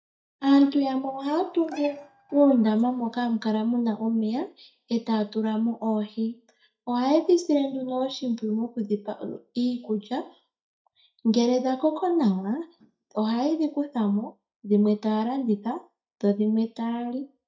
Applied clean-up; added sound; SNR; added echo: neural mask model DeepFilterNet 3.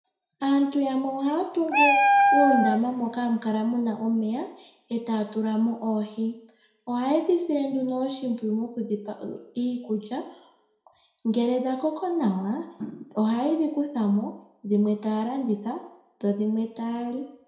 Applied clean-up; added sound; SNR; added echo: none; Meow; -3 dB; reverberation time 0.6 s.